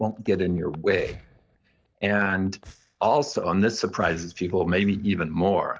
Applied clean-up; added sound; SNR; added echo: neural mask model DeepFilterNet 3.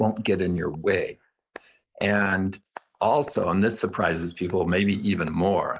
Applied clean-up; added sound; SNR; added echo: neural mask model Resemble Enhance denoiser.